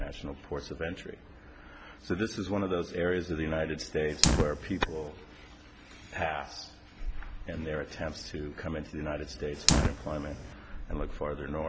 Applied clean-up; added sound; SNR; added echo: none; Fire; 2 dB; none.